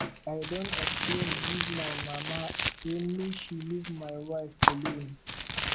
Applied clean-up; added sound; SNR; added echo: none; Crumpling, crinkling; -5 dB; none.